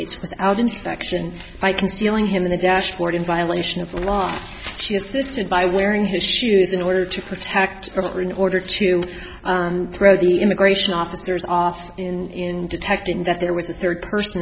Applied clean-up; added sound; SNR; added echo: none; none; none; none.